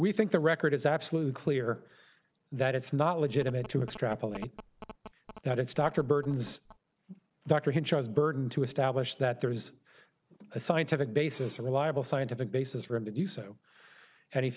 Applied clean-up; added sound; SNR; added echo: none; Telephone; 18 dB; none.